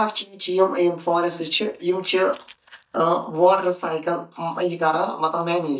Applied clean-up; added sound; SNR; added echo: neural mask model DeepFilterNet 3.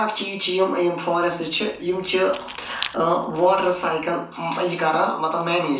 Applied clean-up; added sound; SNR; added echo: none; Keys jangling; 17 dB; reverberation time 0.9 s.